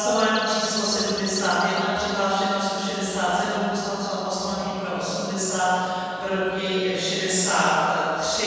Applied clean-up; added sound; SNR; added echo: none; Bird vocalization, bird call, bird song; 17 dB; reverberation time 2.1 s.